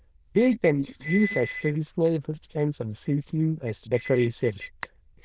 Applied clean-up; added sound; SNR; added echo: neural diffusion model UNIVERSE++.